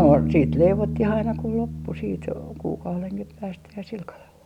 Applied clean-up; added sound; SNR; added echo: none; Bass guitar; 5 dB; none.